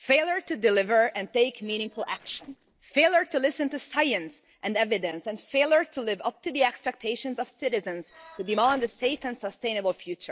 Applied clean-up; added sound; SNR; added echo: neural separator model SepFormer DNS4.